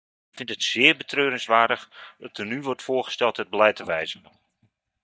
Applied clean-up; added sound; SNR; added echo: neural mask model DeepFilterNet 3.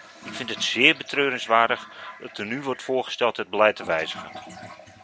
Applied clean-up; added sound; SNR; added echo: none; Toilet flush; 18 dB; none.